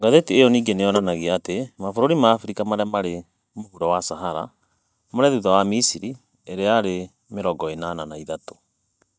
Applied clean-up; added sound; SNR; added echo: neural mask model DeepFilterNet 3.